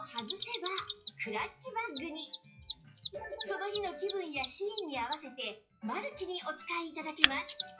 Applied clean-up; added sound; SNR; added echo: classical method WPE with log-MMSE.